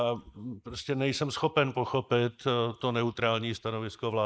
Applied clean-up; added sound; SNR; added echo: neural mask model Resemble Enhance denoiser.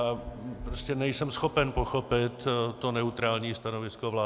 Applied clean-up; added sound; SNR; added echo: none; Bowed string instrument; 18 dB; none.